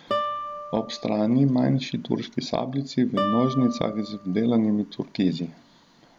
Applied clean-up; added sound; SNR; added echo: none; Guitar; 10 dB; none.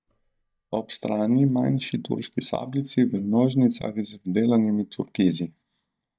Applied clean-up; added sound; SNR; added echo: neural mask model DeepFilterNet 3.